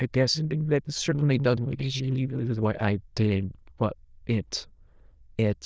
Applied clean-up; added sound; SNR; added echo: neural diffusion model UNIVERSE++.